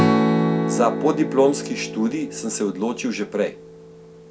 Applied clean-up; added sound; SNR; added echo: none; Strum; 0 dB; none.